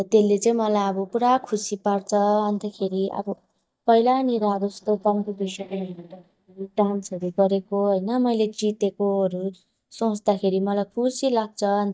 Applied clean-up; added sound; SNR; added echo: neural mask model DeepFilterNet 3.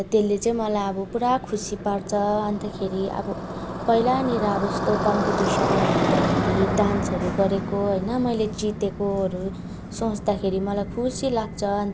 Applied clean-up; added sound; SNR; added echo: none; Motorcycle; 3 dB; none.